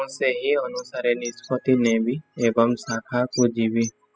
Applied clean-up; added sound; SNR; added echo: classical method spectral subtraction.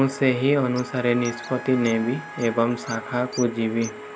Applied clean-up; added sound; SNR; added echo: none; Wind instrument, woodwind instrument + Bird; 15 dB; none.